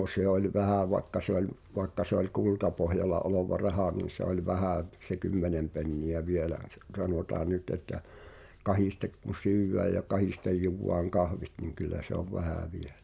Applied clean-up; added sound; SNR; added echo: none; none; none; none.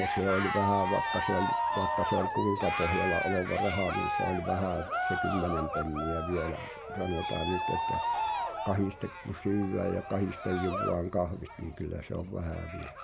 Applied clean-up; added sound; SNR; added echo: none; Cheering; 1 dB; none.